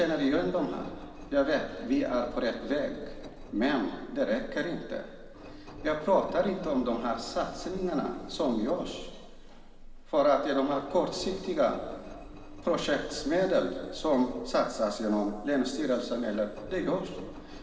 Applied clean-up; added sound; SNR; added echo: none; Engine; 14 dB; reverberation time 2.6 s.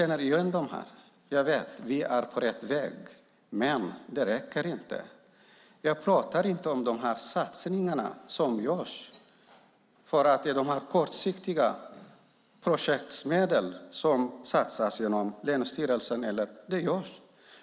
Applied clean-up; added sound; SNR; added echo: none; none; none; none.